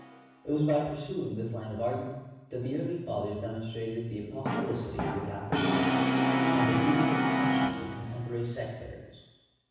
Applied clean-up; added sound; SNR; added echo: none; Brass instrument; -2 dB; reverberation time 1.1 s.